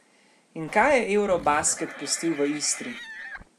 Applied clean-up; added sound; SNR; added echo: none; Livestock, farm animals, working animals; 15 dB; none.